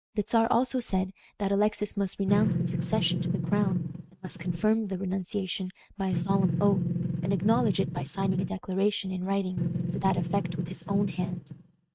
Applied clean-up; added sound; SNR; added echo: neural mask model RNNoise.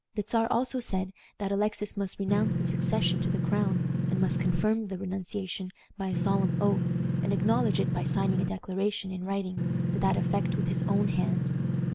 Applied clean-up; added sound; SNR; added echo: none; Engine; -3 dB; none.